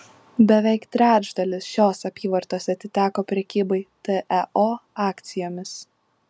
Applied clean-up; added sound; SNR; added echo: none; none; none; none.